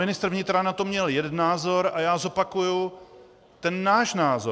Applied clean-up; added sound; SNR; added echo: none; none; none; none.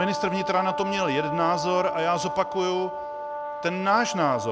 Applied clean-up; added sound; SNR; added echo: none; Brass instrument; 5 dB; none.